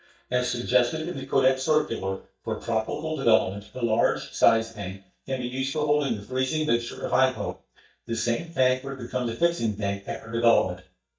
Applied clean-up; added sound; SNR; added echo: neural mask model DeepFilterNet 3.